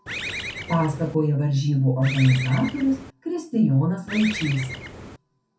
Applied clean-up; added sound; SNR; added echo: none; Bird; 10 dB; reverberation time 0.3 s.